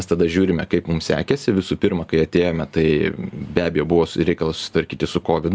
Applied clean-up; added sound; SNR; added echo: none; none; none; none.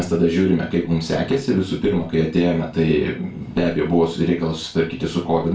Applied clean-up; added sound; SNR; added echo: none; none; none; reverberation time 0.3 s.